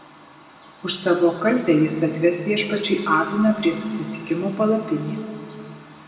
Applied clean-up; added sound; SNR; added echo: none; none; none; reverberation time 2.1 s.